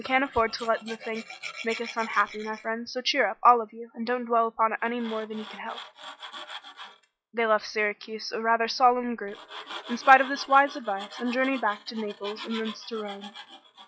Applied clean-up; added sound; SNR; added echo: classical method log-MMSE.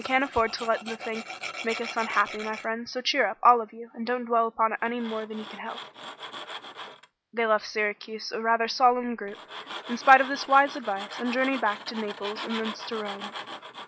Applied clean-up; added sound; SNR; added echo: none; Tools; 13 dB; none.